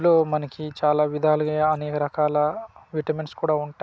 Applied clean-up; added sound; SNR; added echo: none; none; none; none.